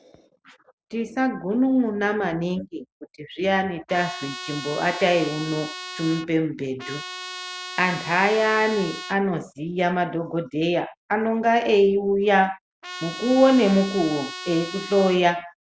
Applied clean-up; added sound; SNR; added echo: none; Trumpet; 12 dB; none.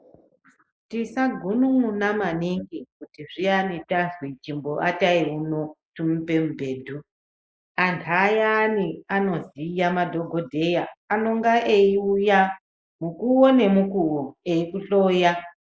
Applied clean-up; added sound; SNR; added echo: neural mask model Resemble Enhance denoiser.